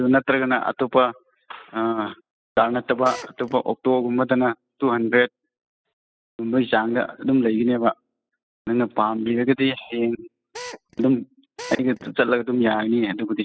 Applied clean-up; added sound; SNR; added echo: classical method spectral subtraction.